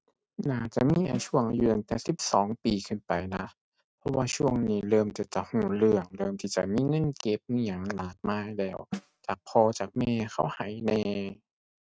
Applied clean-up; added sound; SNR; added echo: neural mask model RNNoise.